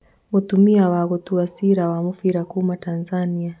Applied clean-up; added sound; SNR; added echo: none; none; none; none.